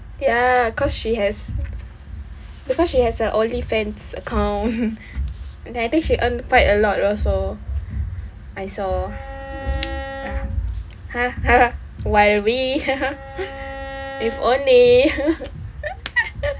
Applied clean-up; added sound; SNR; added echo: none; Bowed string instrument; 14 dB; none.